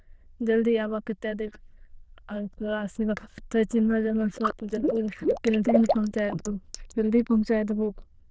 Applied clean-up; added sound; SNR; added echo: neural diffusion model UNIVERSE++.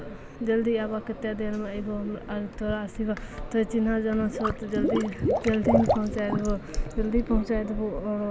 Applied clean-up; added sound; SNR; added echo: none; Liquid; 3 dB; none.